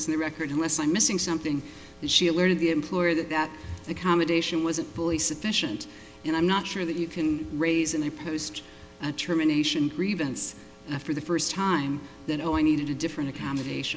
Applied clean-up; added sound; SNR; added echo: none; none; none; none.